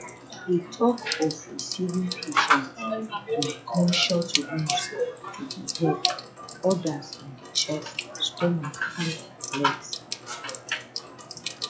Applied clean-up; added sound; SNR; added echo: classical method log-MMSE.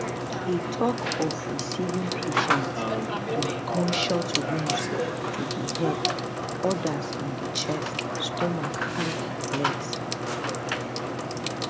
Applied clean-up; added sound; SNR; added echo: none; Sink (filling or washing) / Water tap, faucet / Water; -3 dB; none.